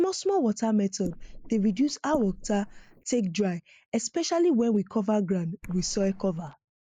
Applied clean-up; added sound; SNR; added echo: neural mask model Resemble Enhance denoiser.